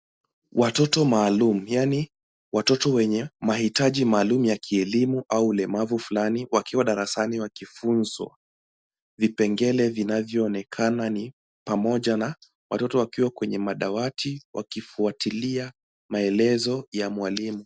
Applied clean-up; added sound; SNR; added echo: none; none; none; none.